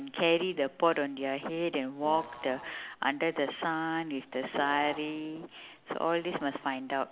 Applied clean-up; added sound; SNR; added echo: none; none; none; none.